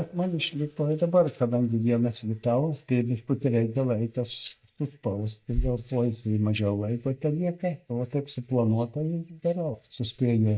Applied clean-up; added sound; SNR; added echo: neural mask model DeepFilterNet 3.